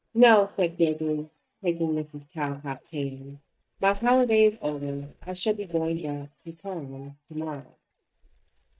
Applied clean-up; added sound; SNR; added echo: neural mask model DeepFilterNet 3.